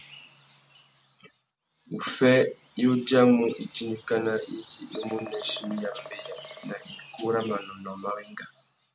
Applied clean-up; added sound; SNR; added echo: none; Bird vocalization, bird call, bird song; 18 dB; none.